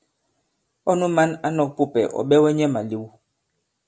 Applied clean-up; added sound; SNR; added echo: none; none; none; none.